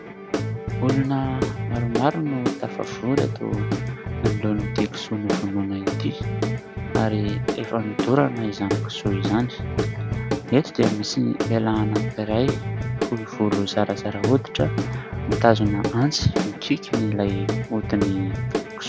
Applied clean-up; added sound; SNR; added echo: none; Guitar / Drum; 2 dB; none.